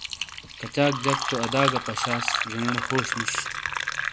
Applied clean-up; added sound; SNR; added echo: none; Fill (with liquid); 0 dB; none.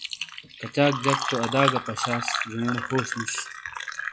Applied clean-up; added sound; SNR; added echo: classical method log-MMSE.